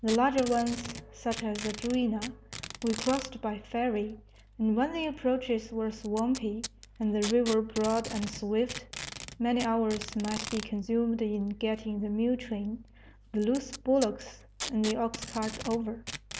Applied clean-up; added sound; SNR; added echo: none; Packing tape, duct tape; 13 dB; none.